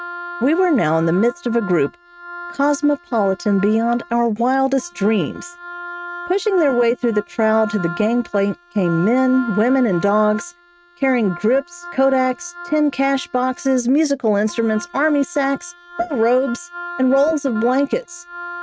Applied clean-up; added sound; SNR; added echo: neural mask model RNNoise.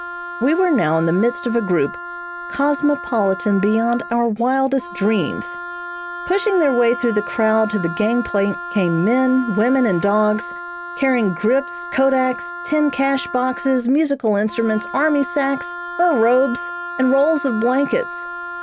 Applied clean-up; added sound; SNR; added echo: none; Wind instrument, woodwind instrument; 11 dB; none.